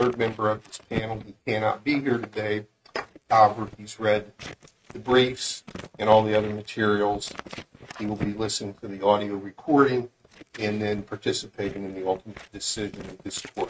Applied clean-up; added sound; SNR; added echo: neural mask model RNNoise.